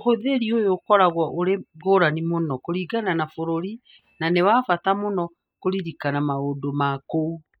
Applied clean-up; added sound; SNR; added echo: neural mask model DeepFilterNet 3.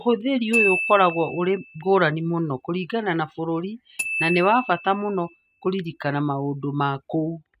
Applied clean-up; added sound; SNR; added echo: neural mask model RNNoise.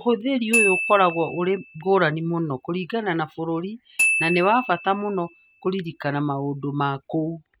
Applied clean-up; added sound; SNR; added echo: none; Glockenspiel; 6 dB; none.